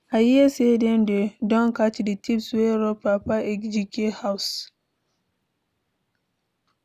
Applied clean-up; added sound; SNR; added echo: none; none; none; none.